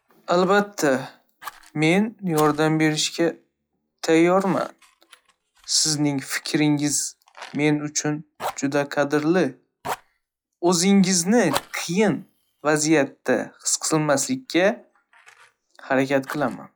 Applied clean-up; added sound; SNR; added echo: classical method log-MMSE.